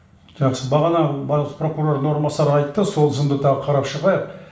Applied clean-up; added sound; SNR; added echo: none; none; none; reverberation time 0.4 s.